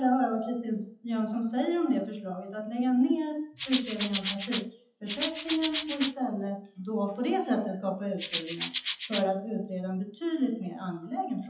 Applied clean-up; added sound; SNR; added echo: classical method WPE with log-MMSE.